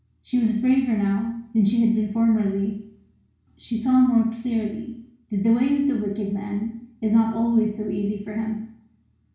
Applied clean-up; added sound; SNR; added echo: none; none; none; reverberation time 0.6 s.